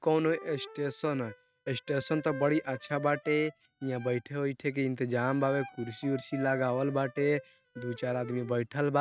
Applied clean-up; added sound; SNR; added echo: neural mask model RNNoise.